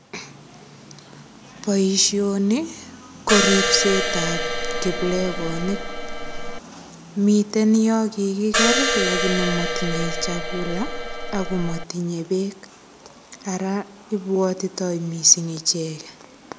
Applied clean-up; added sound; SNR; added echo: none; Crash cymbal; 0 dB; none.